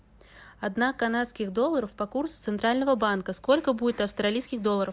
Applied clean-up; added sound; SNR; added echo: none; none; none; none.